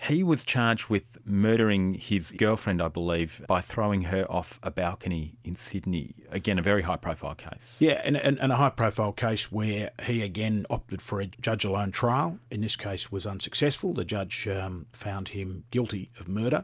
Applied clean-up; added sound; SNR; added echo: none; none; none; none.